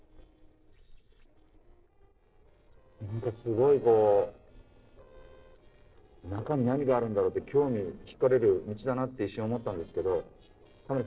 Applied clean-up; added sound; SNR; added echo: neural separator model SepFormer DNS4.